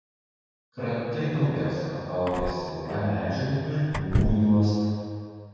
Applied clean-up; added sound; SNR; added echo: none; Door / Car; 5 dB; reverberation time 2.1 s.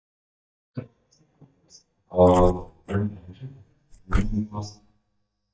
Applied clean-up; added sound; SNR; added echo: neural mask model DeepFilterNet 3.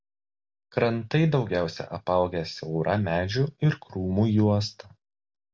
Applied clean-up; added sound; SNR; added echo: none; none; none; none.